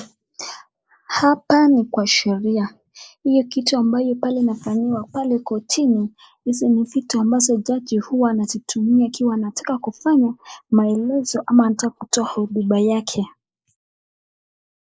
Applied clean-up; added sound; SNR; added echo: neural mask model Resemble Enhance denoiser.